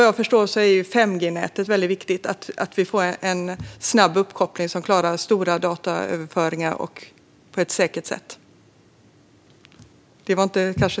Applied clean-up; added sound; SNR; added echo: none; none; none; none.